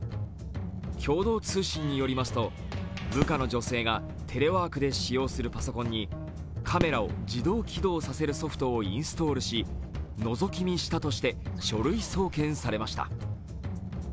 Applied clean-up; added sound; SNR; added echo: none; Fireworks; 8 dB; none.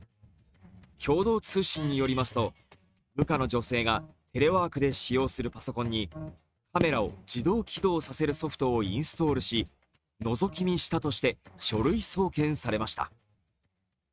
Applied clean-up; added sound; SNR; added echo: neural mask model RNNoise.